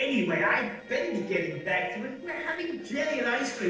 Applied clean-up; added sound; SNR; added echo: neural separator model SepFormer DNS4.